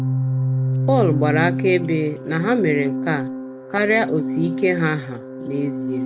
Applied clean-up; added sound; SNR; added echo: none; Organ; 2 dB; none.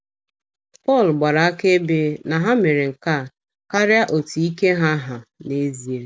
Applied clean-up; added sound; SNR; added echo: none; none; none; none.